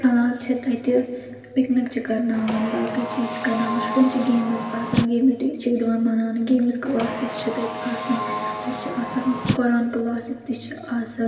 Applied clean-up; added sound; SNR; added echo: none; Car; 6 dB; reverberation time 2.0 s.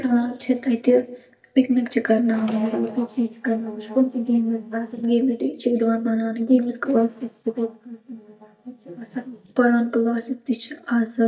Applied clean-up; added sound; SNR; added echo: neural mask model DeepFilterNet 3.